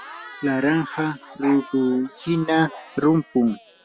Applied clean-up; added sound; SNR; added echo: none; Crowd / Cheering; 20 dB; none.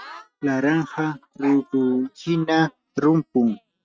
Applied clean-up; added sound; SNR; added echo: neural mask model RNNoise.